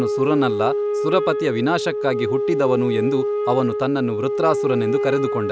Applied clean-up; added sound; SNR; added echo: none; Wind instrument, woodwind instrument; 1 dB; none.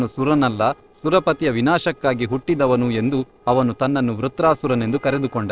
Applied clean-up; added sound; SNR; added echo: neural separator model SepFormer DNS4.